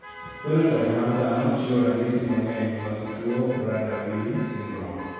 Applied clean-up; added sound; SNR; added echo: none; Motor vehicle (road); 16 dB; reverberation time 1.9 s.